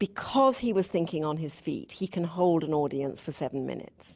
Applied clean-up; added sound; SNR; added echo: none; none; none; none.